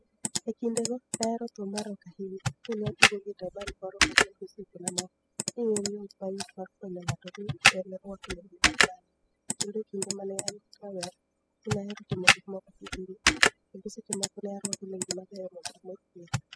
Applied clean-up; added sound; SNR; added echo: classical method spectral subtraction.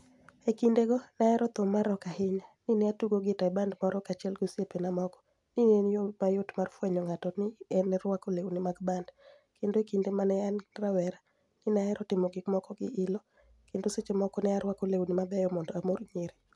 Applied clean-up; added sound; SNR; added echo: none; none; none; none.